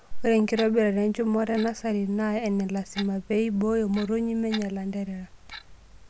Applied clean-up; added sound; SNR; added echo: none; Clock; 18 dB; none.